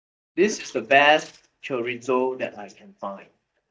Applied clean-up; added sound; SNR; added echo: neural mask model DeepFilterNet 3.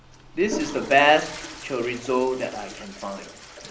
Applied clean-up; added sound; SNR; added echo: none; Toilet flush / Water; 13 dB; reverberation time 0.5 s.